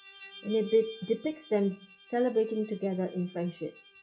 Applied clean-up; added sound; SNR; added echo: classical method log-MMSE.